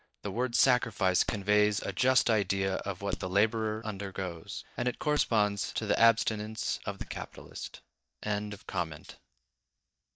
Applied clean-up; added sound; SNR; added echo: neural mask model DeepFilterNet 3.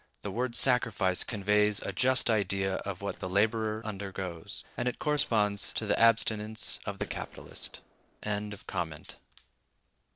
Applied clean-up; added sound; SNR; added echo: neural separator model SepFormer DNS4.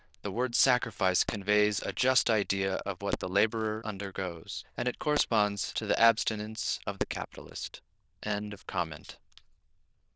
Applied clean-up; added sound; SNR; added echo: neural diffusion model UNIVERSE++.